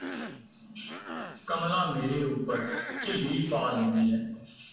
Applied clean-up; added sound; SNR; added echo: none; Cough; 10 dB; reverberation time 0.7 s.